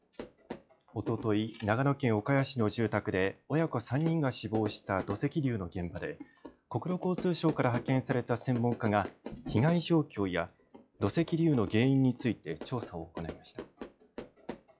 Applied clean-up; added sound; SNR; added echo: classical method log-MMSE.